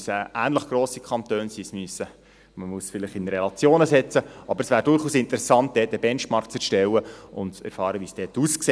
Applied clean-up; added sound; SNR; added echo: none; none; none; none.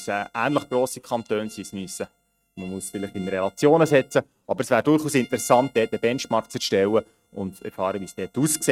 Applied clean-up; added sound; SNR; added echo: neural mask model RNNoise.